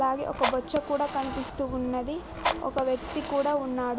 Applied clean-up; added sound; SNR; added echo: none; Fire; 7 dB; none.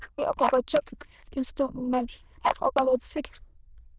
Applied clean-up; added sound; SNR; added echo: neural diffusion model UNIVERSE++.